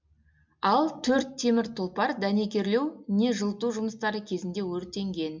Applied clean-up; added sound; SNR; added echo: none; none; none; none.